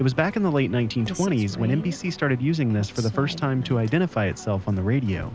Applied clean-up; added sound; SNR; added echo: none; Rain; 15 dB; none.